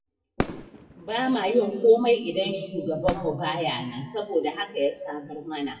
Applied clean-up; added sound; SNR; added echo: classical method WPE with log-MMSE.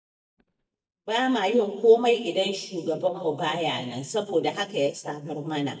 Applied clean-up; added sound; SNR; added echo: neural mask model DeepFilterNet 3.